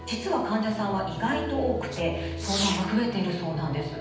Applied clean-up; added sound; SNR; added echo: none; Fireworks; 12 dB; reverberation time 0.9 s.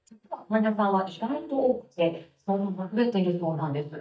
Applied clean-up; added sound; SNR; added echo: neural mask model DeepFilterNet 3.